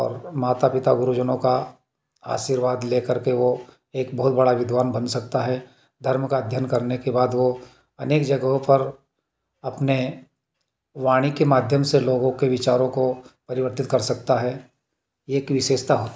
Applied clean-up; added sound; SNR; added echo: none; none; none; none.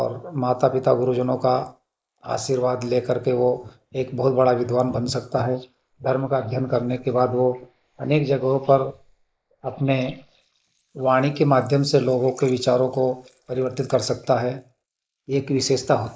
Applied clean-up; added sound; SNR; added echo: neural mask model Resemble Enhance denoiser.